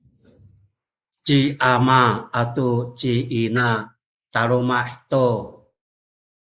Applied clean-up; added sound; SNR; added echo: neural mask model Resemble Enhance denoiser.